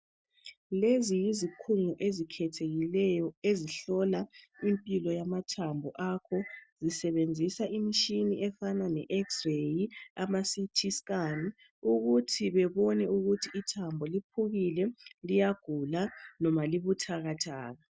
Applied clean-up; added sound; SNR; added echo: none; none; none; none.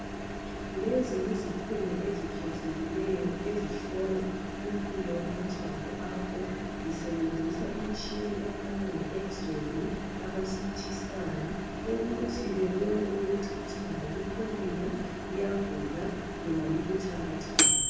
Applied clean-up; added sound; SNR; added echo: none; Microwave oven; 1 dB; reverberation time 1.1 s.